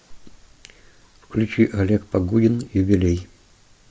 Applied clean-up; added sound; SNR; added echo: none; none; none; none.